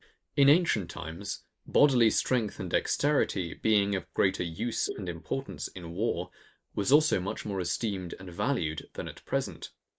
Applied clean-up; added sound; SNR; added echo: neural mask model Resemble Enhance denoiser.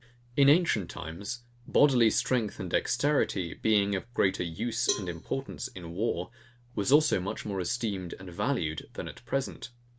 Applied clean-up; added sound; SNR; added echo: none; Cowbell; 11 dB; none.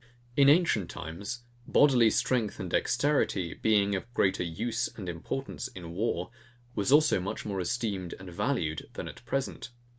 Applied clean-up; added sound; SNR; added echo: none; none; none; none.